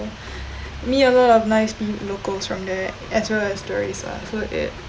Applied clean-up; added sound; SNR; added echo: none; Rain; 20 dB; none.